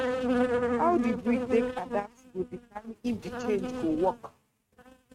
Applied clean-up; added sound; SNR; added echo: neural mask model RNNoise.